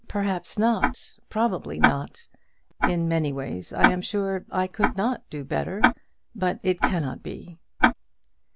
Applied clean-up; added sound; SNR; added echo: none; Tick-tock; 1 dB; none.